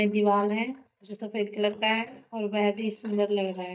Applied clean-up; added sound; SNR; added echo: neural mask model DeepFilterNet 3.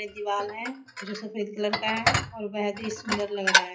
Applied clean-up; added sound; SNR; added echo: classical method WPE with log-MMSE.